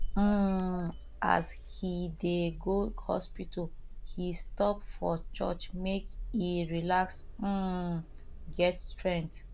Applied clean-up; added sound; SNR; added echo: none; Engine starting / Car; 8 dB; none.